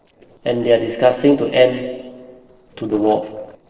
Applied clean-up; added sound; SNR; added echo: neural separator model SepFormer DNS4.